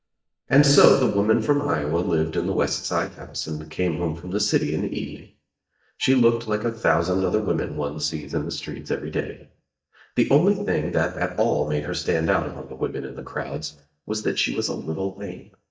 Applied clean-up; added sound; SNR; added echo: neural mask model DeepFilterNet 3.